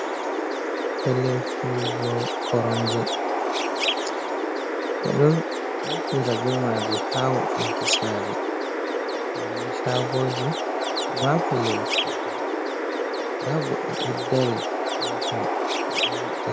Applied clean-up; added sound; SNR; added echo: none; Chirp, tweet; -3 dB; none.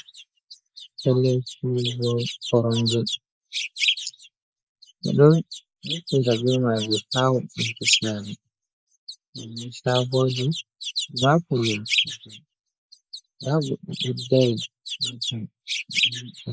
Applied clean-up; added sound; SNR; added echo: neural mask model Resemble Enhance denoiser.